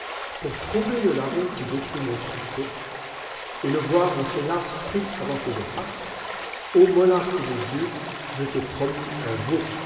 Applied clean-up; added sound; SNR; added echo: none; Stream; 9 dB; reverberation time 2.3 s.